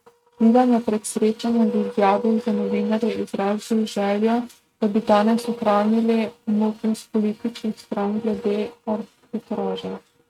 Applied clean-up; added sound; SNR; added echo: neural mask model RNNoise.